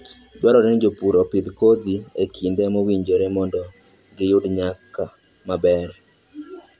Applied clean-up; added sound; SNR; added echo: none; none; none; none.